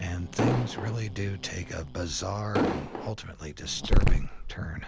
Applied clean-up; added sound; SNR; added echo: none; Growling + Explosion; -5 dB; none.